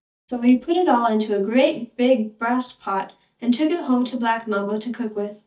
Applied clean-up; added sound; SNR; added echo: neural mask model DeepFilterNet 3.